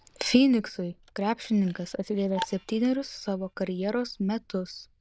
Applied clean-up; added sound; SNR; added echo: neural diffusion model UNIVERSE++.